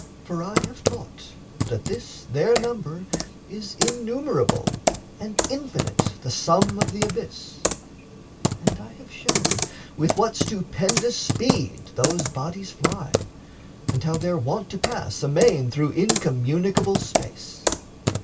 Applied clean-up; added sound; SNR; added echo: none; Computer keyboard; 1 dB; reverberation time 0.2 s.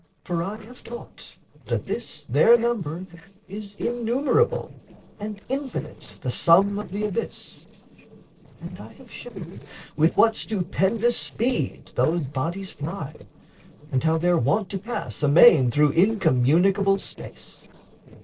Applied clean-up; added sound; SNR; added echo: neural separator model SepFormer DNS4.